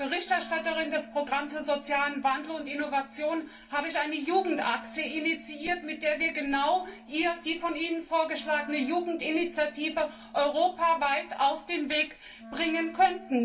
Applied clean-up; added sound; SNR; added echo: none; Wind instrument, woodwind instrument; 19 dB; reverberation time 0.3 s.